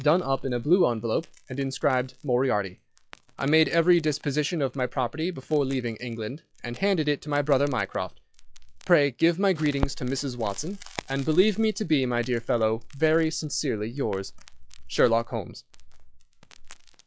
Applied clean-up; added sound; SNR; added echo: classical method log-MMSE.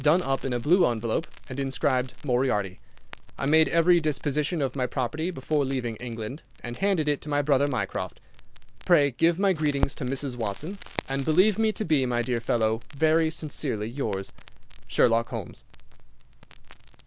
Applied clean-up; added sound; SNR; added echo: none; Crackle; 10 dB; none.